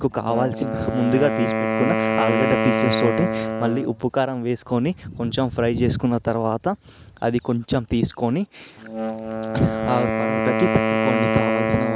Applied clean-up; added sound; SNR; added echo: none; Wind instrument, woodwind instrument; 2 dB; none.